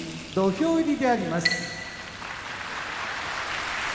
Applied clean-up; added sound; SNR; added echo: none; Frying (food); 17 dB; none.